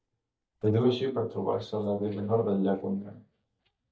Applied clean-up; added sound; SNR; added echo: neural mask model DeepFilterNet 3.